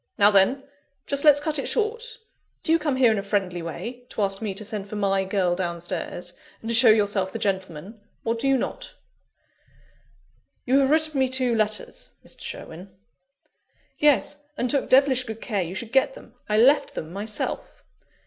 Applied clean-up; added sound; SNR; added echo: none; none; none; none.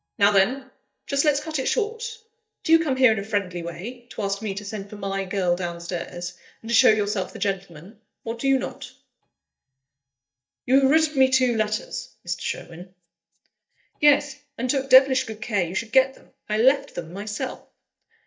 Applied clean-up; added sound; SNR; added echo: neural mask model DeepFilterNet 3.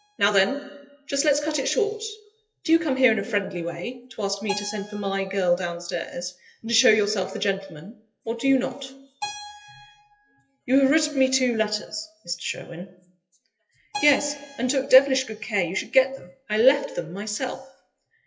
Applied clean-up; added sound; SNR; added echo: classical method WPE with log-MMSE.